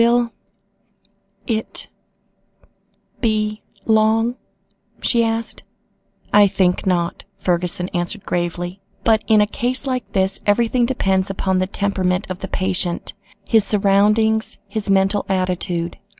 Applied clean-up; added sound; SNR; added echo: none; none; none; none.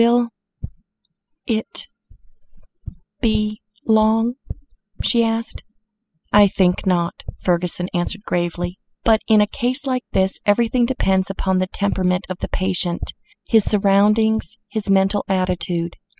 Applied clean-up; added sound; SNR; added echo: classical method spectral subtraction.